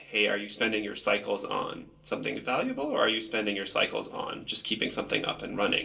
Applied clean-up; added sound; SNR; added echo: none; none; none; reverberation time 0.2 s.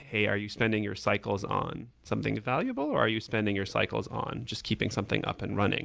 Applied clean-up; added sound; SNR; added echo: none; none; none; none.